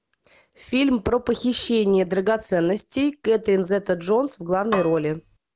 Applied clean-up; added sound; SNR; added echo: none; Cutlery, silverware / Dishes, pots, and pans; 5 dB; none.